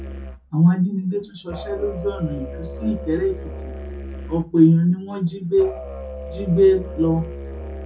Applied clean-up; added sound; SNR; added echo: none; Musical instrument; 12 dB; reverberation time 0.3 s.